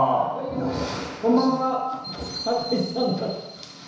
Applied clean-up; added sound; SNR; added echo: none; none; none; reverberation time 1.0 s.